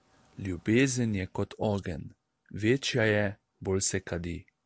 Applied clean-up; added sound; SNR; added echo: none; none; none; none.